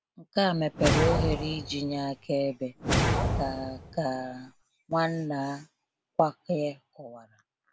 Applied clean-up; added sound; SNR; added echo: none; Whoosh, swoosh, swish; -1 dB; none.